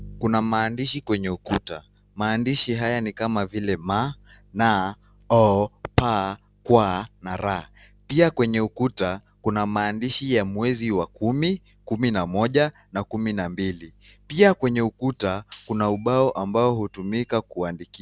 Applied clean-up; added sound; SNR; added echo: none; Tambourine; 7 dB; none.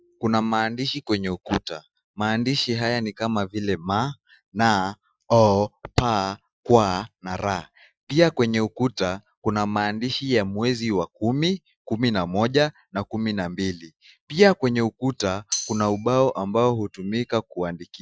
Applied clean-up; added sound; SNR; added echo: classical method Wiener filter.